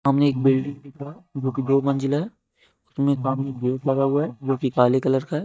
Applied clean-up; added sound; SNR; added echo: neural mask model DeepFilterNet 3.